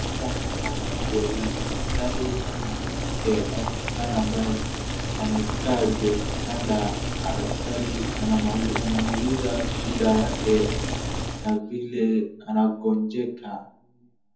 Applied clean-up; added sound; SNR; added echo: none; Boiling; 1 dB; reverberation time 0.6 s.